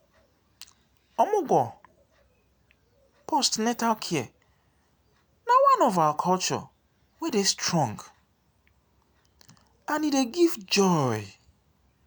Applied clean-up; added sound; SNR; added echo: none; none; none; none.